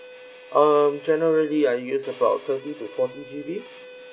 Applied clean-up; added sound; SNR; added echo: none; Bowed string instrument; 19 dB; none.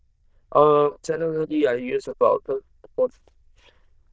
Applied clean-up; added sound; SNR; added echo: neural diffusion model UNIVERSE++.